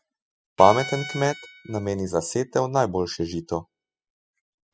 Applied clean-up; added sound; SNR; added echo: classical method spectral subtraction.